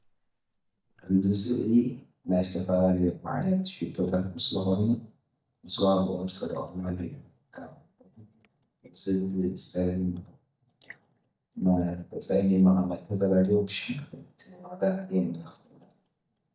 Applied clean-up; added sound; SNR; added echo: neural mask model DeepFilterNet 3.